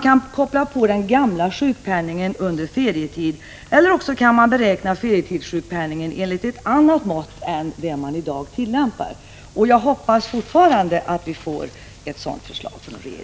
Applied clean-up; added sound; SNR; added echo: none; none; none; none.